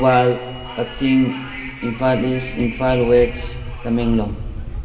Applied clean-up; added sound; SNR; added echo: none; Wind; 10 dB; reverberation time 1.7 s.